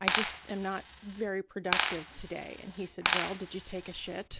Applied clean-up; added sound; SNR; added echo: none; Coin (dropping); -3 dB; none.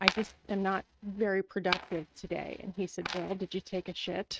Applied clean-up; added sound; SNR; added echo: neural mask model RNNoise.